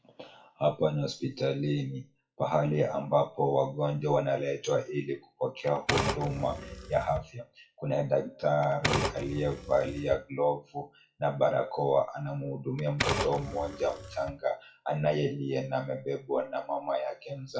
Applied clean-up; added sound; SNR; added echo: classical method WPE with log-MMSE.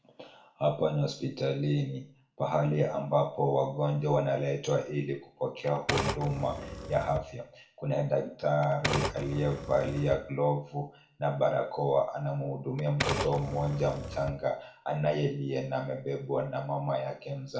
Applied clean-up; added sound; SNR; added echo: none; Typewriter; 6 dB; reverberation time 0.4 s.